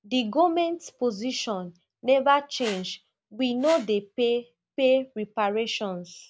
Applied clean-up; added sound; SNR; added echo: none; Whoosh, swoosh, swish; 16 dB; none.